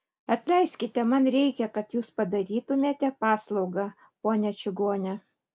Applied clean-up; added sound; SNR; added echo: none; none; none; none.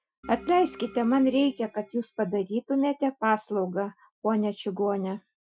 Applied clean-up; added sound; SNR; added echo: classical method Wiener filter.